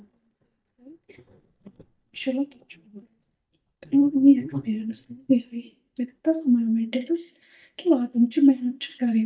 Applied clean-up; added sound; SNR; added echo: neural mask model DeepFilterNet 3.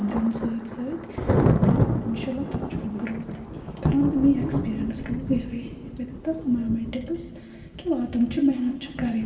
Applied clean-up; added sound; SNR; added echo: none; Thunder; 1 dB; reverberation time 2.7 s.